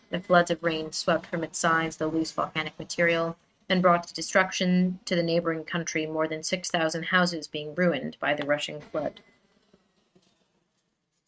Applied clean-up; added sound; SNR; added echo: neural mask model RNNoise.